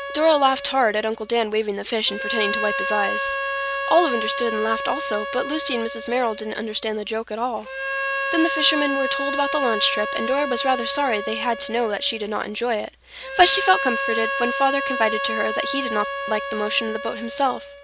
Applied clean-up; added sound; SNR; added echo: none; Harmonica; 4 dB; none.